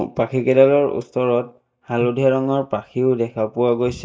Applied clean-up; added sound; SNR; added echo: neural mask model DeepFilterNet 3.